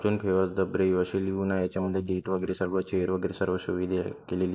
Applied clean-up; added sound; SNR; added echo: neural mask model Resemble Enhance denoiser.